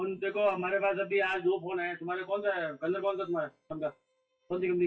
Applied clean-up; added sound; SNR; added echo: classical method WPE with log-MMSE.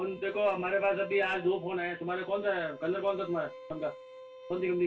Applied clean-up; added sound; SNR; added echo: none; Bowed string instrument; 16 dB; reverberation time 0.1 s.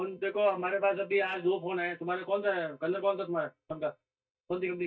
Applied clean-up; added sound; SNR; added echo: neural mask model DeepFilterNet 3.